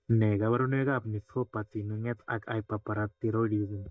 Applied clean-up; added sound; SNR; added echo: neural mask model DeepFilterNet 3.